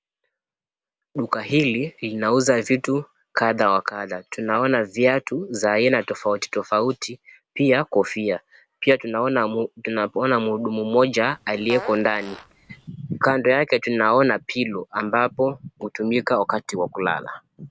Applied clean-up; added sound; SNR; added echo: none; Fart; 17 dB; none.